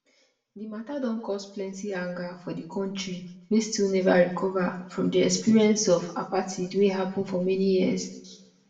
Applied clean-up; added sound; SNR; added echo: none; none; none; reverberation time 0.6 s.